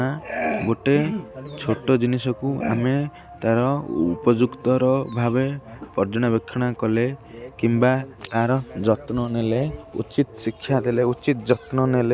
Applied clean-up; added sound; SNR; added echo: none; none; none; none.